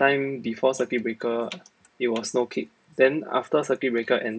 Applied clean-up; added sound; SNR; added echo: none; none; none; reverberation time 0.3 s.